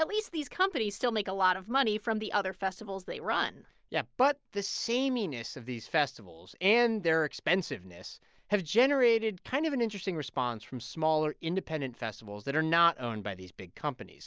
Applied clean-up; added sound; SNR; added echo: none; none; none; none.